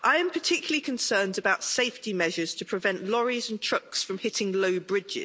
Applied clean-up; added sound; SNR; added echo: none; none; none; none.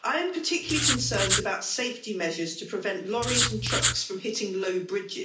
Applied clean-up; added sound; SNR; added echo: none; Writing; -3 dB; reverberation time 0.4 s.